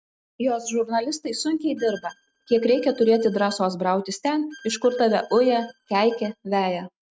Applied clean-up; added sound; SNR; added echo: neural mask model RNNoise.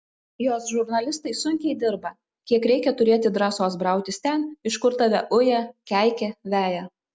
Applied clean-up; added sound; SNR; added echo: none; none; none; none.